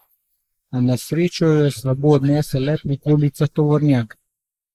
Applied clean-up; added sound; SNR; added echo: neural mask model Resemble Enhance denoiser.